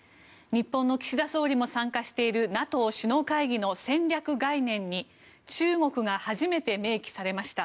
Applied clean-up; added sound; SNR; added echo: none; none; none; none.